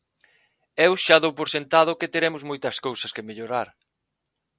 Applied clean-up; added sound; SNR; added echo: none; none; none; none.